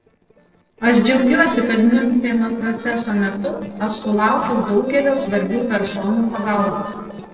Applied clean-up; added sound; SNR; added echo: neural separator model SepFormer DNS4.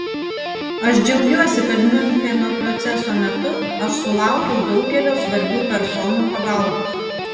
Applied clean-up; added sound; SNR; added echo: none; Guitar; 5 dB; reverberation time 2.1 s.